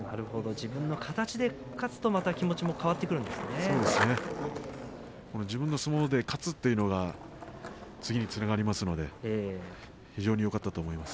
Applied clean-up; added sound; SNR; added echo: none; Skateboard; 9 dB; none.